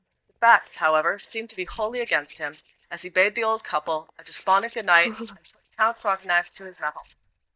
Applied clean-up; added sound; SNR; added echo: neural mask model DeepFilterNet 3.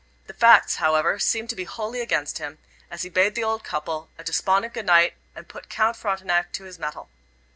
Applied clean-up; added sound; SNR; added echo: none; none; none; none.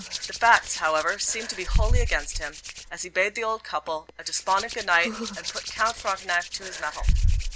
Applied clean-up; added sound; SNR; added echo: none; Hands; 1 dB; none.